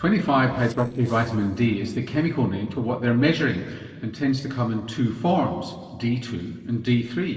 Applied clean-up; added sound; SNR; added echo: neural separator model SepFormer DNS4.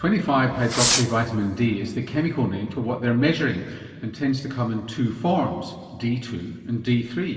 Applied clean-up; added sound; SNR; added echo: none; Fireworks; 2 dB; reverberation time 2.2 s.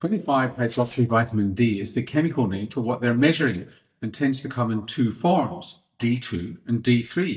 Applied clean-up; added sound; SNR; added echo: neural mask model DeepFilterNet 3.